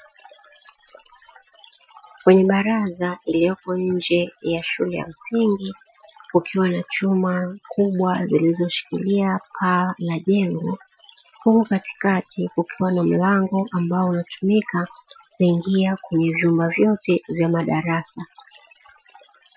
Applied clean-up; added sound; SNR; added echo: classical method Wiener filter.